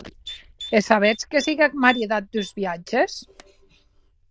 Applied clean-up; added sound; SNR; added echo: neural diffusion model UNIVERSE++.